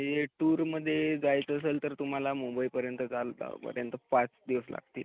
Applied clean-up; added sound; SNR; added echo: none; none; none; none.